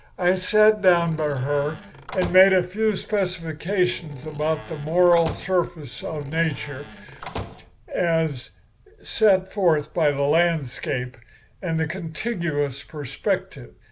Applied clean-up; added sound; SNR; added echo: none; Slam; 14 dB; none.